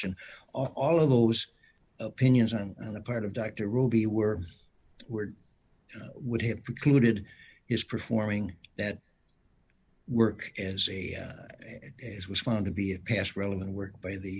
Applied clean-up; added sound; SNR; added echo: none; none; none; none.